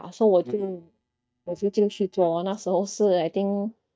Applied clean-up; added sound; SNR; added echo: neural mask model DeepFilterNet 3.